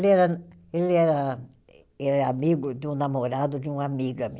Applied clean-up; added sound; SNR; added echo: none; none; none; none.